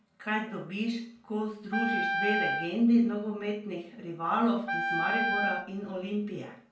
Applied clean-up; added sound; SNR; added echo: none; Wind instrument, woodwind instrument; 2 dB; reverberation time 0.3 s.